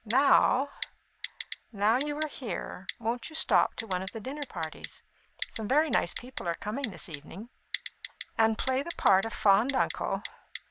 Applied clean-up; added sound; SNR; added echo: none; Typing; 12 dB; none.